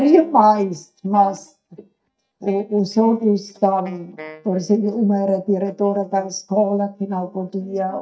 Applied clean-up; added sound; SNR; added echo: neural mask model DeepFilterNet 3.